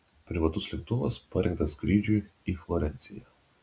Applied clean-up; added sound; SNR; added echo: none; none; none; none.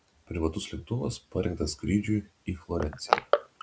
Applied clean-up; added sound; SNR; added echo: none; Crushing; 3 dB; none.